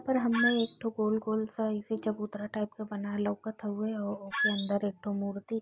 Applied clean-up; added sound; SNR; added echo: none; Squeak; 1 dB; none.